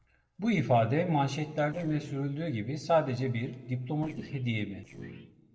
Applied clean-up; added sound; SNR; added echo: neural separator model SepFormer DNS4.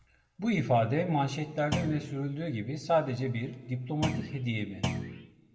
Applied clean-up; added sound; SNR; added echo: none; Thump, thud; 4 dB; reverberation time 1.4 s.